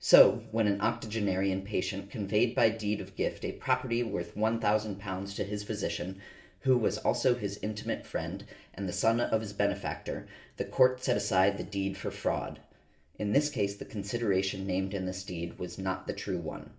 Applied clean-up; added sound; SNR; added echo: none; none; none; reverberation time 0.4 s.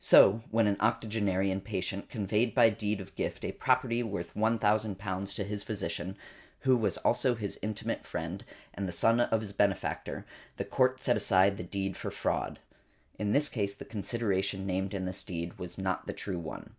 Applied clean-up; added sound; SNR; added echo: none; none; none; none.